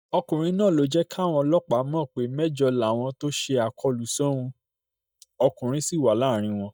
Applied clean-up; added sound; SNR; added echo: neural mask model DeepFilterNet 3.